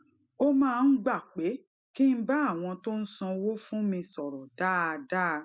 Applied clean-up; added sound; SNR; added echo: none; none; none; none.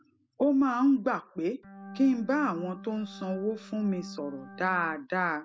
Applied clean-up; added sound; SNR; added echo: none; Organ; 16 dB; none.